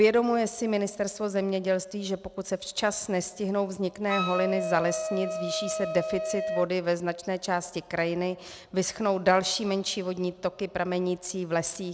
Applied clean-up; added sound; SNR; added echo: none; Wind instrument, woodwind instrument; 5 dB; none.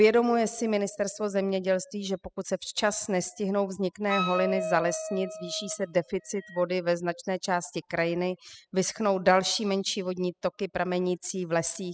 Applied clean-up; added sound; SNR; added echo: classical method spectral subtraction.